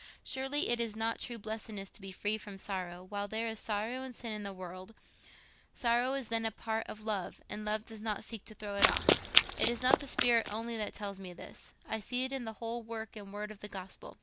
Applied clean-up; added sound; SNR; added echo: none; Run; -4 dB; none.